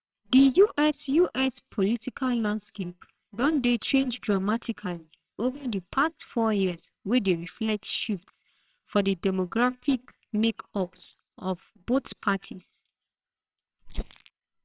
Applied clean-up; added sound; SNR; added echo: neural separator model SepFormer WHAMR!.